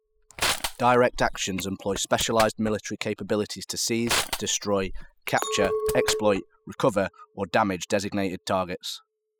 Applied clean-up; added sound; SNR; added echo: classical method spectral subtraction.